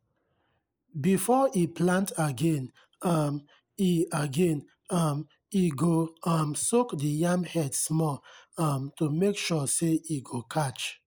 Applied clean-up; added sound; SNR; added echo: neural mask model Resemble Enhance denoiser.